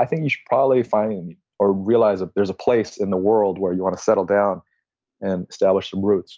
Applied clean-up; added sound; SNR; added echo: none; none; none; none.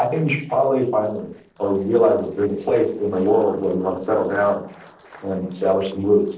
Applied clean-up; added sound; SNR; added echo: neural separator model SepFormer DNS4.